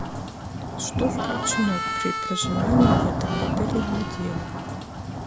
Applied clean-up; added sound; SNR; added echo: none; Harmonica + Thunder / Rain; -3 dB; none.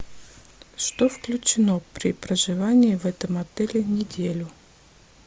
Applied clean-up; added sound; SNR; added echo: none; none; none; none.